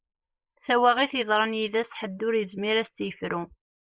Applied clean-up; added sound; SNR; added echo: neural mask model Resemble Enhance denoiser.